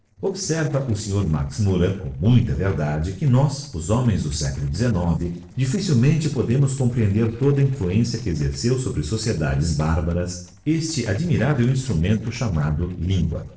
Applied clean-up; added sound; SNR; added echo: neural separator model SepFormer DNS4.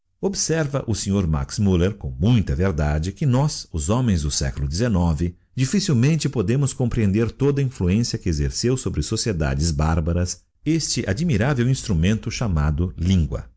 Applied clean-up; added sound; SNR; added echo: none; none; none; none.